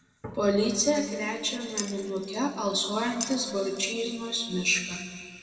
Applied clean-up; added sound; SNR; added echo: none; Glass; 13 dB; reverberation time 2.0 s.